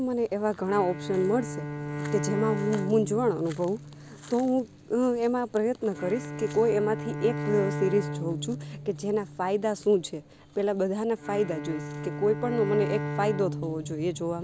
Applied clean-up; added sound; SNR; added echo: none; Bowed string instrument; 8 dB; none.